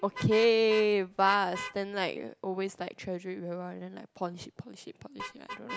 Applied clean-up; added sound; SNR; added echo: none; Vehicle horn, car horn, honking; 15 dB; none.